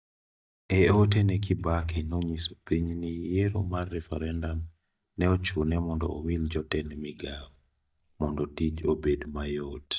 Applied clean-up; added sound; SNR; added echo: neural mask model DeepFilterNet 3.